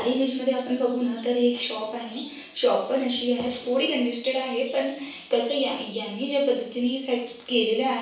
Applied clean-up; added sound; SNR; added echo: none; none; none; reverberation time 0.7 s.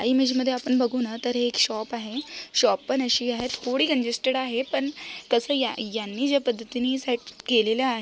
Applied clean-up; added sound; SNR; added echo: none; none; none; none.